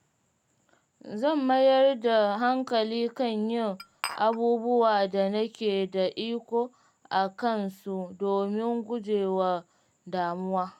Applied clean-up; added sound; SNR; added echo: none; Glass; 13 dB; none.